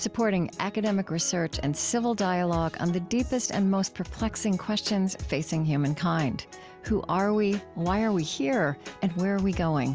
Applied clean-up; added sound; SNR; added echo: none; none; none; none.